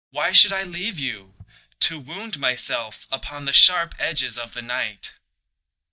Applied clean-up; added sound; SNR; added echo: neural mask model DeepFilterNet 3.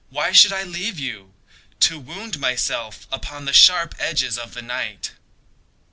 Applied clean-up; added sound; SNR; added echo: none; none; none; none.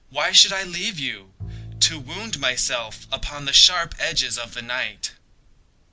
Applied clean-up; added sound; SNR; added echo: none; Bowed string instrument; 18 dB; none.